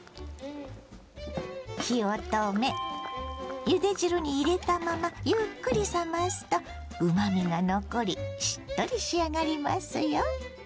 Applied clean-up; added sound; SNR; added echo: none; none; none; none.